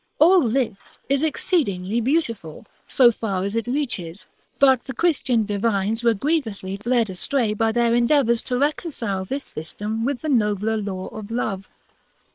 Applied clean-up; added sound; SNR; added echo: neural separator model SepFormer WHAM!.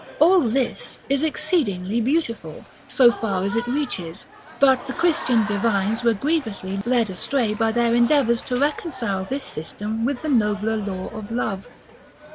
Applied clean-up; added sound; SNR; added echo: none; Applause / Crowd; 16 dB; none.